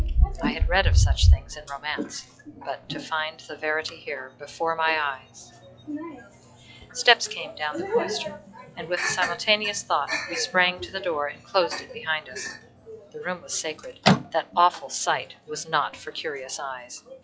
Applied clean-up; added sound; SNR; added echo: classical method log-MMSE.